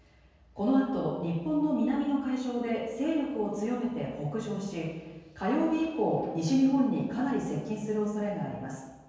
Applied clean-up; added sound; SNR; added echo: none; none; none; reverberation time 1.2 s.